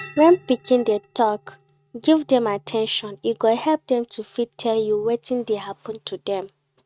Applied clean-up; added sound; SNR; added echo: neural mask model RNNoise.